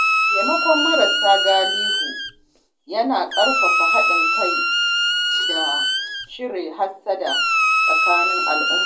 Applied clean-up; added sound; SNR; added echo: none; Squeak; -4 dB; reverberation time 0.2 s.